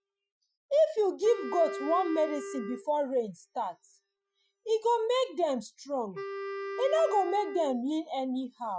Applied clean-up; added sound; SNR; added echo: classical method Wiener filter.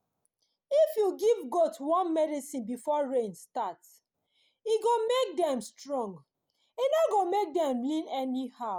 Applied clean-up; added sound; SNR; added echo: none; none; none; none.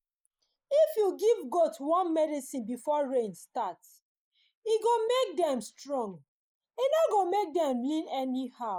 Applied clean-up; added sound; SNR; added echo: neural mask model Resemble Enhance denoiser.